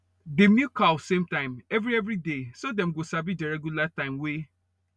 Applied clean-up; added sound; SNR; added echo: none; none; none; none.